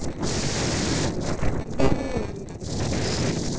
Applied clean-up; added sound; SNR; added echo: neural separator model SepFormer DNS4.